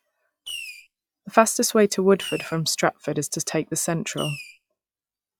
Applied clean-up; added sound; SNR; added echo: classical method log-MMSE.